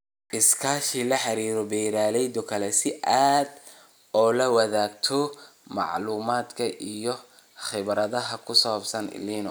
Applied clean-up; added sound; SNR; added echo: none; none; none; none.